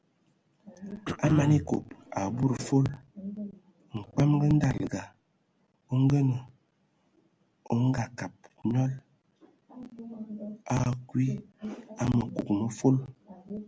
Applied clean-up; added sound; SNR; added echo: none; Cough; 6 dB; none.